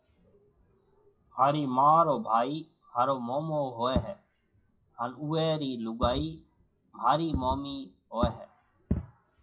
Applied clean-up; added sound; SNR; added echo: classical method WPE with log-MMSE.